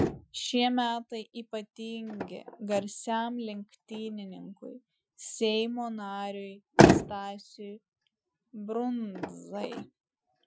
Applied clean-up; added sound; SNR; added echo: classical method Wiener filter.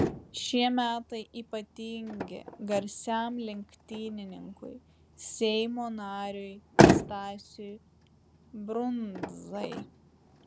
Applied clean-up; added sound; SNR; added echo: none; Motor vehicle (road); -3 dB; none.